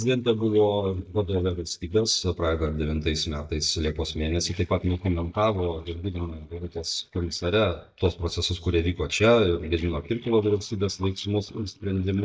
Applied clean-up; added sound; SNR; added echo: neural mask model DeepFilterNet 3.